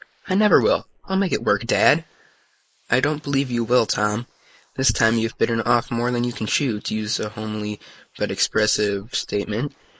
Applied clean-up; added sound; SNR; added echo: neural mask model Resemble Enhance denoiser.